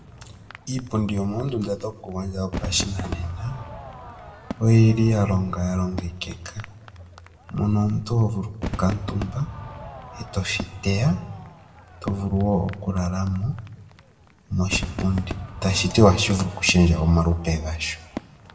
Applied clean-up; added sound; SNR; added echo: none; Crowd / Fireworks; 13 dB; reverberation time 0.8 s.